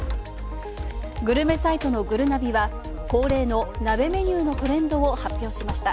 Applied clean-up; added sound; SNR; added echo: none; Slam; 16 dB; none.